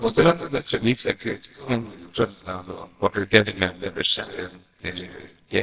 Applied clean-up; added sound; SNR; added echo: neural separator model SepFormer WHAMR!.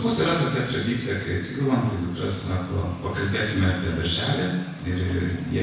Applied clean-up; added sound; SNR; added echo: none; Train; 19 dB; reverberation time 1.1 s.